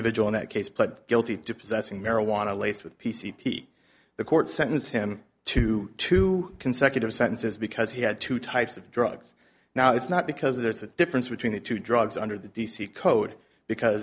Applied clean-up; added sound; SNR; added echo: none; none; none; none.